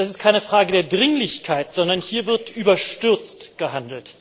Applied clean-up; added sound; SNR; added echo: neural separator model SepFormer DNS4.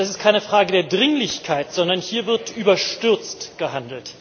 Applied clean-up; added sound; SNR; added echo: none; none; none; none.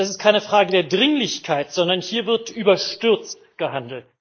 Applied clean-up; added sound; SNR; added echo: neural mask model Resemble Enhance denoiser.